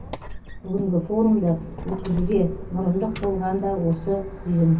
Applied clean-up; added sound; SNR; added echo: none; Squeak; 11 dB; reverberation time 0.3 s.